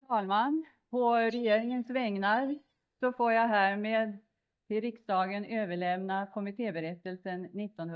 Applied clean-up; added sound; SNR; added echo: neural mask model DeepFilterNet 3.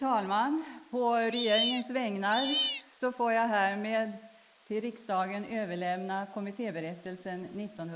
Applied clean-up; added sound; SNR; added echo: neural mask model Resemble Enhance denoiser.